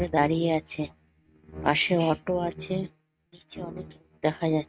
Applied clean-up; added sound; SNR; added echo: neural mask model RNNoise.